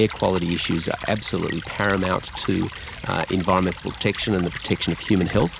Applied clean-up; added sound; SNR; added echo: none; Stream / Trickle, dribble; 11 dB; none.